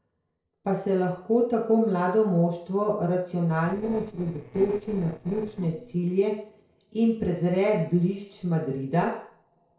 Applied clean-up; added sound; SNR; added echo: neural separator model SepFormer DNS4.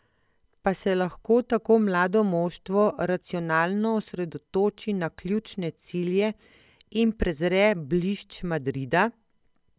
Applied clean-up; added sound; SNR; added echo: none; none; none; none.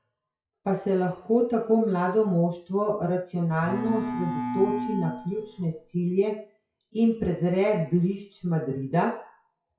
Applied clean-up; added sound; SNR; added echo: classical method WPE with log-MMSE.